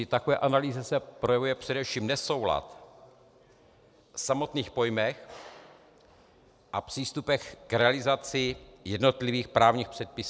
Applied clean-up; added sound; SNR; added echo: none; none; none; none.